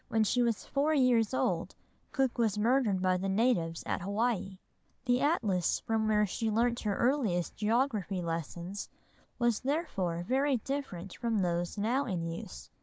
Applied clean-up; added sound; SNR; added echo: none; none; none; none.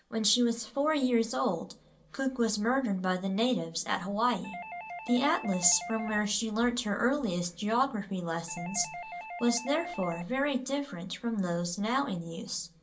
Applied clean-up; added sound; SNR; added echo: none; Doorbell; 12 dB; reverberation time 0.2 s.